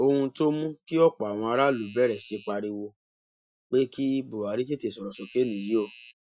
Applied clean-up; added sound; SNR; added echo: classical method Wiener filter.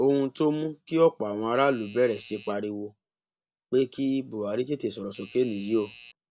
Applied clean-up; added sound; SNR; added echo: none; Doorbell; 19 dB; none.